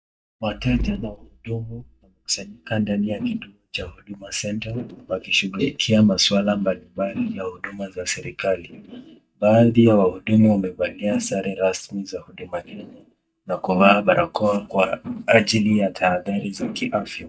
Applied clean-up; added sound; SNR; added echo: neural mask model DeepFilterNet 3.